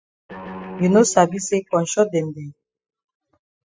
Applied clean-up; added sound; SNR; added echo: classical method spectral subtraction.